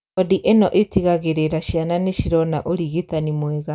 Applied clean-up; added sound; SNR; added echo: none; none; none; none.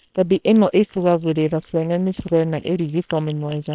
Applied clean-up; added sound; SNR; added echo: neural separator model SepFormer WHAM!.